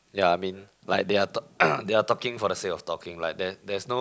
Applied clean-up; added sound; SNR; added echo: none; none; none; none.